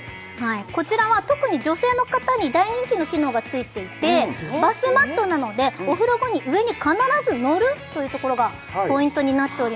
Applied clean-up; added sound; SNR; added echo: none; none; none; none.